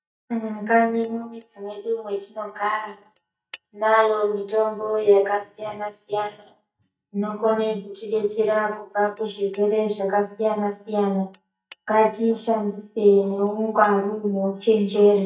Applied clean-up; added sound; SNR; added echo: neural mask model DeepFilterNet 3.